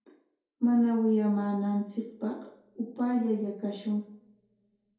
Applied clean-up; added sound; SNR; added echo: none; none; none; reverberation time 2.4 s.